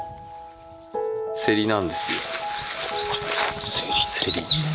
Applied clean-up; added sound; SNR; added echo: none; none; none; none.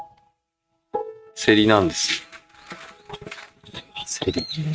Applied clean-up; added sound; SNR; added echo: neural mask model RNNoise.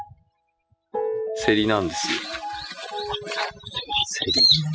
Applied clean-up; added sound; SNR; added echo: classical method spectral subtraction.